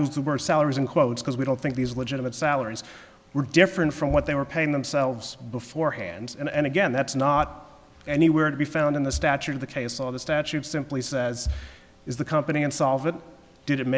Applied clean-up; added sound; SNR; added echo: none; none; none; none.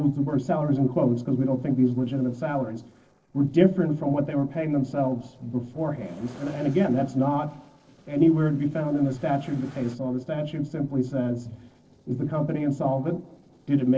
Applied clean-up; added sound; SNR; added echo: neural separator model SepFormer DNS4.